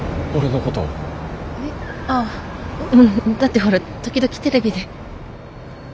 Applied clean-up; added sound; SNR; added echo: none; none; none; none.